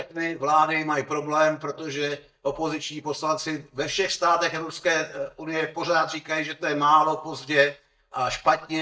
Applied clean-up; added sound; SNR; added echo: neural mask model DeepFilterNet 3.